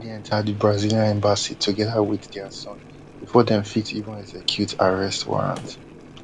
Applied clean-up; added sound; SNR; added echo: none; Boiling; 19 dB; none.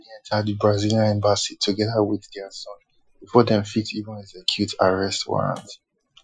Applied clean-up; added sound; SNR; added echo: classical method Wiener filter.